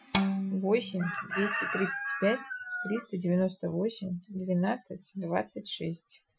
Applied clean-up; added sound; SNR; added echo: classical method Wiener filter.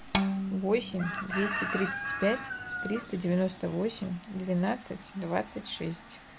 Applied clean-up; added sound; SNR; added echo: none; Chicken, rooster + Bowed string instrument; 2 dB; none.